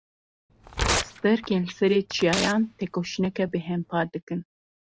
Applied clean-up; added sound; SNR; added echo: none; Tearing; 6 dB; none.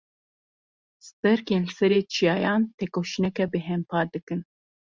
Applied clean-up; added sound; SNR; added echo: none; none; none; none.